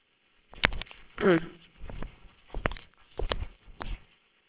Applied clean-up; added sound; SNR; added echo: neural separator model SepFormer WHAMR!.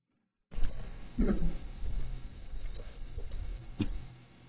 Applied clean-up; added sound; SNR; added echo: neural mask model DeepFilterNet 3.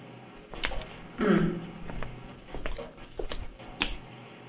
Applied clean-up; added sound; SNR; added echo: none; Walk, footsteps; 2 dB; reverberation time 0.6 s.